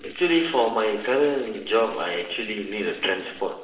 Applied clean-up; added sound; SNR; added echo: neural separator model SepFormer DNS4.